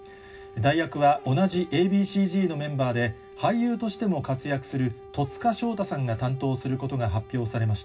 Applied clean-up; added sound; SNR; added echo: none; Brass instrument; 19 dB; reverberation time 0.4 s.